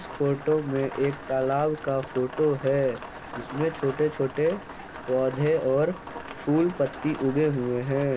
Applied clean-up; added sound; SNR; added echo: none; Rain; 13 dB; none.